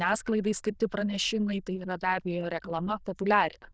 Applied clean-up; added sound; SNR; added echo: neural diffusion model UNIVERSE++.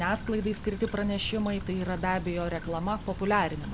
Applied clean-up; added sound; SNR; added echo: none; Stream / Trickle, dribble; 10 dB; none.